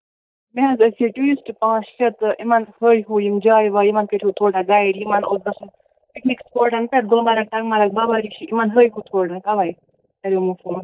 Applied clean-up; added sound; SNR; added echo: neural mask model DeepFilterNet 3.